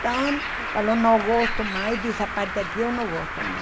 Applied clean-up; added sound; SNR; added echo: none; Bird; 5 dB; none.